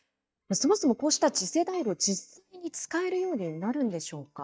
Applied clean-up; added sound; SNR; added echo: neural mask model DeepFilterNet 3.